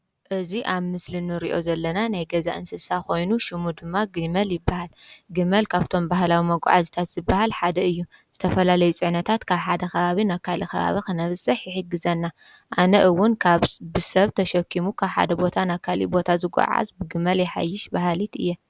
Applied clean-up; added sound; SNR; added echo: none; none; none; none.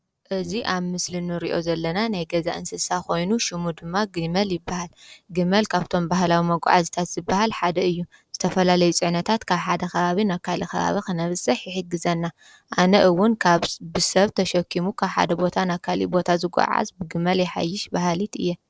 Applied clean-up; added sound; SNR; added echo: neural separator model SepFormer DNS4.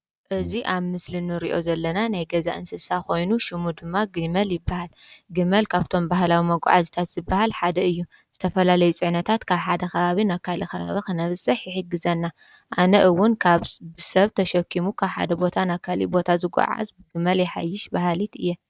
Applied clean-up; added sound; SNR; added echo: neural mask model DeepFilterNet 3.